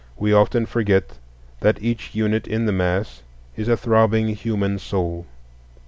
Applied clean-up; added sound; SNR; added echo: none; none; none; none.